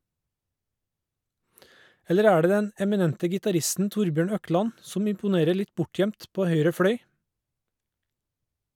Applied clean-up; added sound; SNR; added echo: none; none; none; none.